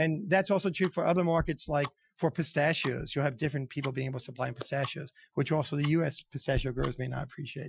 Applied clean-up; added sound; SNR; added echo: classical method Wiener filter.